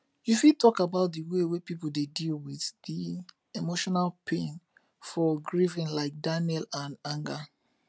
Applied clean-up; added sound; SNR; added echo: none; none; none; none.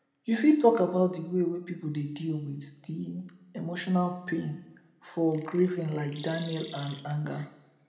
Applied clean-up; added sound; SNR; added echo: none; Chirp, tweet; 19 dB; reverberation time 0.8 s.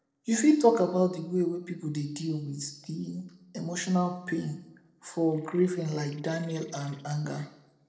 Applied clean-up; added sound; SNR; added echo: neural separator model SepFormer DNS4.